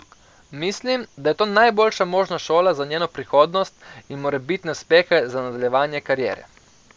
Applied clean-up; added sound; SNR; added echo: none; none; none; none.